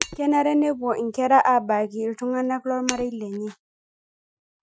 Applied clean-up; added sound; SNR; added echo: classical method Wiener filter.